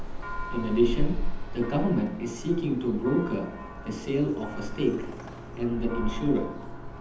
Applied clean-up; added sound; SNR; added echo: none; Church bell; 3 dB; reverberation time 0.8 s.